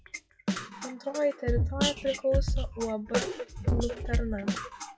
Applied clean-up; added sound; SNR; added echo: classical method WPE with log-MMSE.